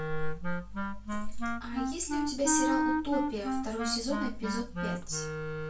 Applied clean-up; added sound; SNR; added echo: none; Wind instrument, woodwind instrument; 0 dB; reverberation time 0.2 s.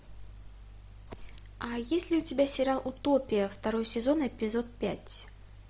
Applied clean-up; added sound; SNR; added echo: none; none; none; none.